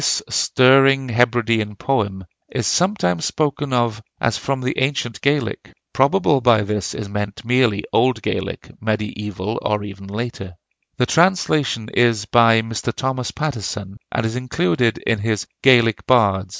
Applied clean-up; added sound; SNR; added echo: none; none; none; none.